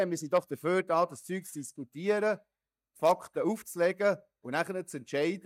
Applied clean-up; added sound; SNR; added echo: neural mask model DeepFilterNet 3.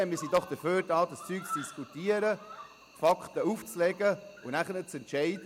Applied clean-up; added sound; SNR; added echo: none; Cricket; 16 dB; none.